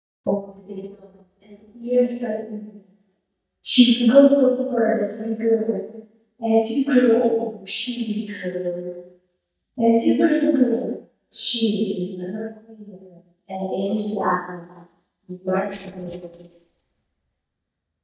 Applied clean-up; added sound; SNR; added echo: neural mask model DeepFilterNet 3.